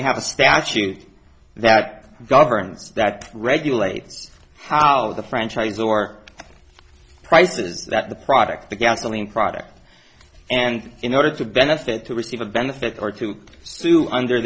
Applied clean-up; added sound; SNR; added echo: none; none; none; none.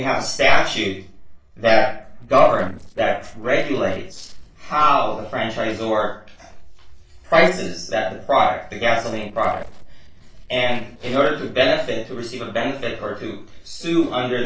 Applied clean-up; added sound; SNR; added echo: neural separator model SepFormer DNS4.